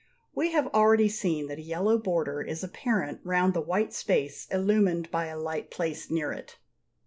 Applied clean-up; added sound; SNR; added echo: none; none; none; none.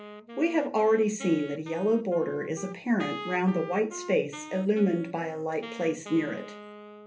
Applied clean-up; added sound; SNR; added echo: none; Wind instrument, woodwind instrument; 14 dB; reverberation time 0.3 s.